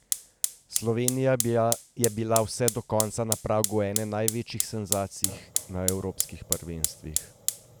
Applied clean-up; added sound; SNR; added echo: none; Fire; 4 dB; none.